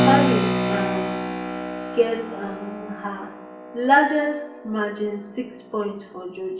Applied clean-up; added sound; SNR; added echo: none; Keyboard (musical); 2 dB; reverberation time 0.7 s.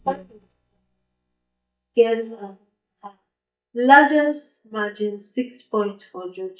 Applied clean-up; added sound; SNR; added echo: neural mask model DeepFilterNet 3.